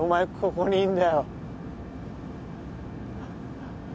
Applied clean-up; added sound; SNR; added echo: none; none; none; none.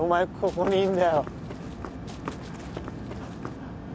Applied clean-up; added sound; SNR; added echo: none; Walk, footsteps / Run; 14 dB; none.